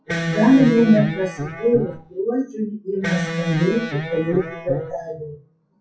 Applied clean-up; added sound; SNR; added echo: classical method WPE with log-MMSE.